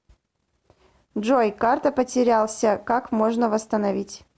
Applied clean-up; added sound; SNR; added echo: none; none; none; none.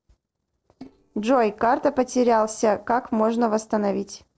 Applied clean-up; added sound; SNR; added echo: neural separator model SepFormer DNS4.